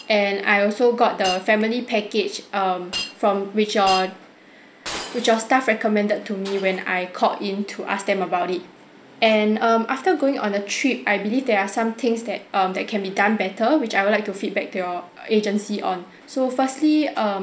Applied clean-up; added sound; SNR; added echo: none; Shatter; 18 dB; none.